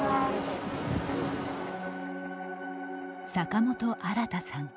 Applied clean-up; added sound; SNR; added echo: none; none; none; none.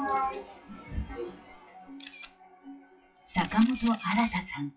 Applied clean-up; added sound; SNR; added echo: classical method WPE with log-MMSE.